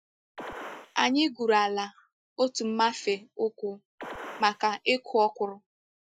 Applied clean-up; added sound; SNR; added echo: classical method Wiener filter.